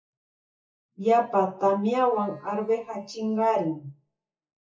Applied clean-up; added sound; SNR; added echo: classical method WPE with log-MMSE.